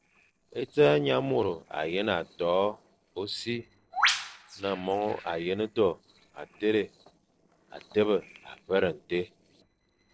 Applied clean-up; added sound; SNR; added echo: neural separator model SepFormer DNS4.